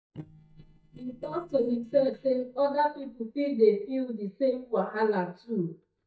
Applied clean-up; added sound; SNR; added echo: neural mask model DeepFilterNet 3.